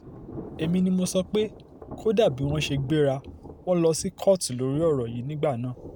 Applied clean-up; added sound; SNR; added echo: none; Thunder / Rain; 15 dB; none.